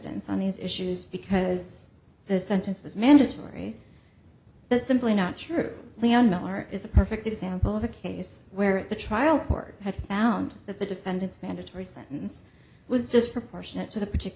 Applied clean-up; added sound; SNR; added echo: none; none; none; none.